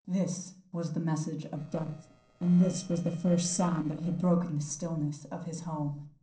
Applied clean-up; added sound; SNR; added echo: neural separator model SepFormer DNS4.